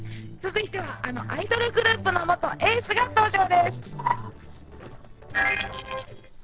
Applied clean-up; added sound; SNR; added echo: neural separator model SepFormer DNS4.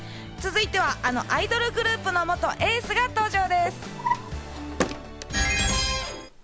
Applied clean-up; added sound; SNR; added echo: none; Drawer open or close; 11 dB; none.